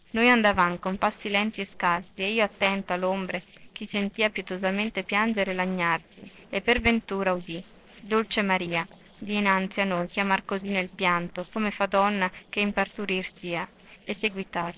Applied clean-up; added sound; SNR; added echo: neural separator model SepFormer DNS4.